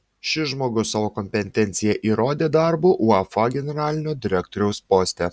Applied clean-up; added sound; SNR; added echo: none; none; none; none.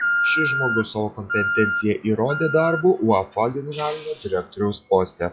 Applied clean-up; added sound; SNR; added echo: classical method log-MMSE.